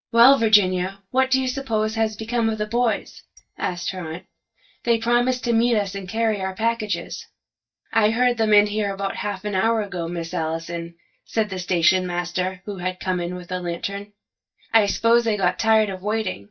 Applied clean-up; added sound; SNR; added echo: neural mask model DeepFilterNet 3.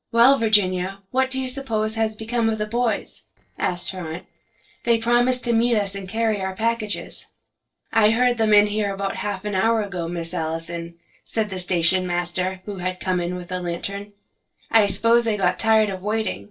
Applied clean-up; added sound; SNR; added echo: neural separator model SepFormer DNS4.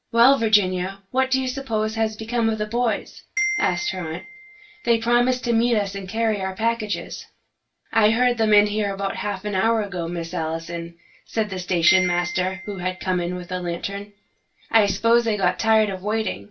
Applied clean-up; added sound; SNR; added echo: none; Marimba, xylophone; 10 dB; reverberation time 0.2 s.